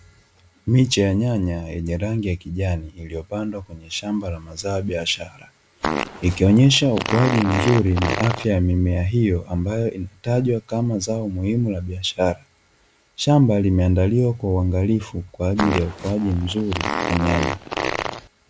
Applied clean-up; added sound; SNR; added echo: none; Fart; 5 dB; none.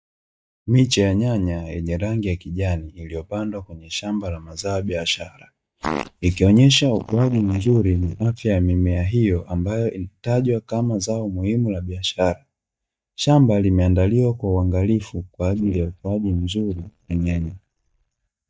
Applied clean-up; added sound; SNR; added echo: neural mask model DeepFilterNet 3.